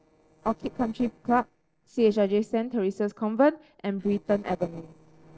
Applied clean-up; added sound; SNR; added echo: neural separator model SepFormer DNS4.